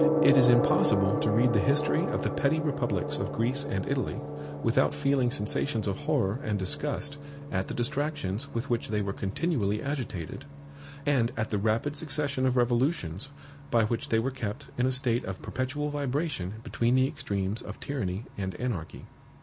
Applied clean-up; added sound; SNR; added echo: none; Gong; 6 dB; none.